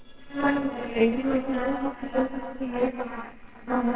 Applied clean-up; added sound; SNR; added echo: neural separator model SepFormer WHAMR!.